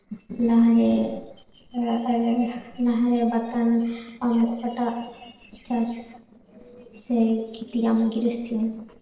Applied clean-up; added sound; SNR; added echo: neural separator model SepFormer DNS4.